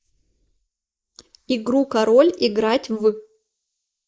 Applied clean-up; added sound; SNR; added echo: neural mask model Resemble Enhance denoiser.